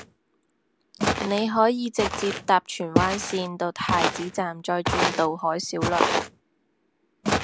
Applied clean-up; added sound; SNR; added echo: none; Walk, footsteps; 2 dB; none.